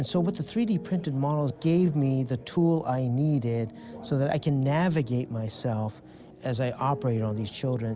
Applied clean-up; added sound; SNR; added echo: none; Piano; 19 dB; none.